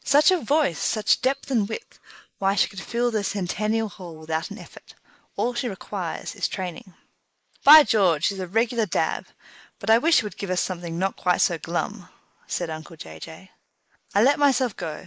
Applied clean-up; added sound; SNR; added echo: neural mask model Resemble Enhance denoiser.